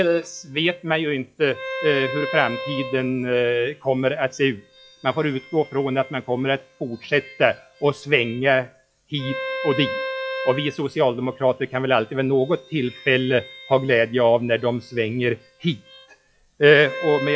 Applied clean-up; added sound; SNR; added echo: classical method log-MMSE.